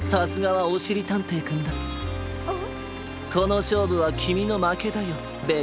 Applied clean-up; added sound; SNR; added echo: none; none; none; none.